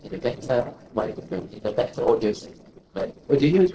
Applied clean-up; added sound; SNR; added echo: neural separator model SepFormer DNS4.